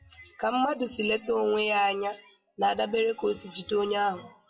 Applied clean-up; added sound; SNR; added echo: classical method WPE with log-MMSE.